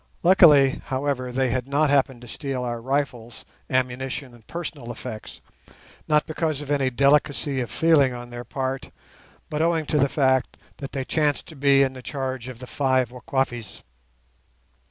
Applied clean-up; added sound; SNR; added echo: none; none; none; none.